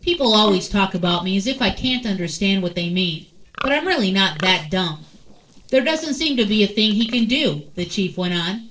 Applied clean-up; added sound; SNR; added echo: neural separator model SepFormer DNS4.